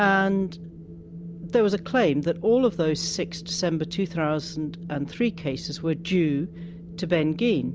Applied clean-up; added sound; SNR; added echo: none; Wind; 13 dB; none.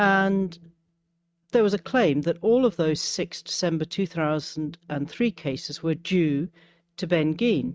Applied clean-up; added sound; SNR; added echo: neural mask model RNNoise.